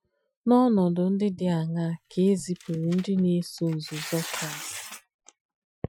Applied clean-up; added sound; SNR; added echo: classical method Wiener filter.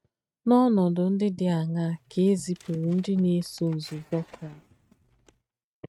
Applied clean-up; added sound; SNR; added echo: neural mask model RNNoise.